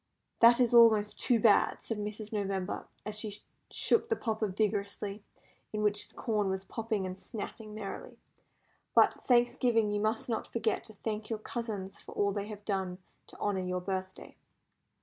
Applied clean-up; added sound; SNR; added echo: none; none; none; none.